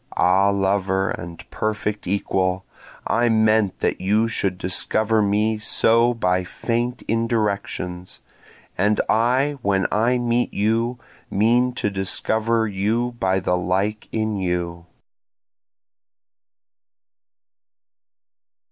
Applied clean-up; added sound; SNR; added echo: none; none; none; none.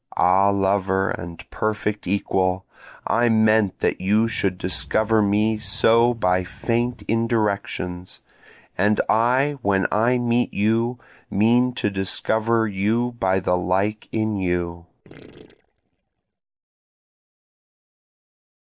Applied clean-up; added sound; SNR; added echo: neural mask model DeepFilterNet 3.